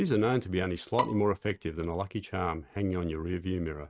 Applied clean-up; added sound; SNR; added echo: neural mask model RNNoise.